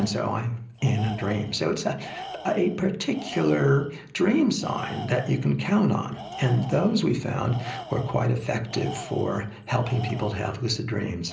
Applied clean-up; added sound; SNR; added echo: none; Tools; 16 dB; reverberation time 0.5 s.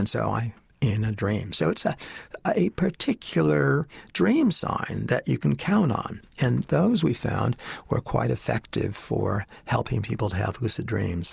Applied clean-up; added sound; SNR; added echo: none; none; none; none.